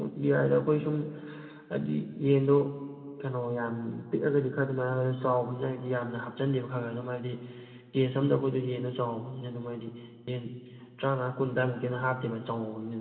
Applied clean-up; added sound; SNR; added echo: none; none; none; reverberation time 2.1 s.